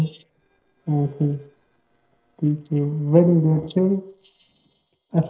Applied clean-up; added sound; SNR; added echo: neural separator model SepFormer DNS4.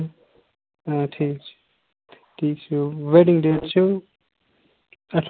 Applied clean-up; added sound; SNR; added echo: none; none; none; none.